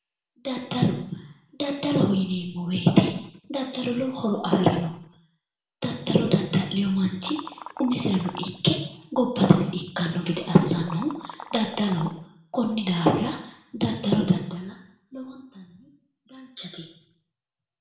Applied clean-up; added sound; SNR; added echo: none; Liquid; 14 dB; reverberation time 0.6 s.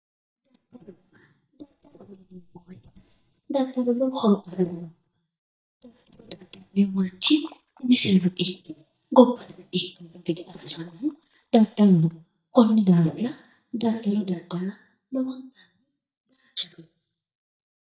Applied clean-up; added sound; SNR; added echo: neural mask model DeepFilterNet 3.